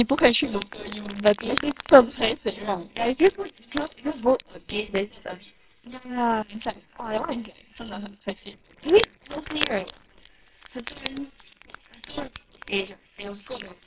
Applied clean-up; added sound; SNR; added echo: neural separator model SepFormer WHAMR!.